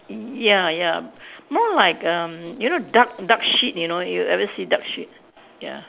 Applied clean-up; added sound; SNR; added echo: none; none; none; none.